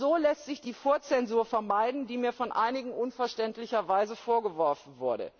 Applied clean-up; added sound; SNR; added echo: none; none; none; none.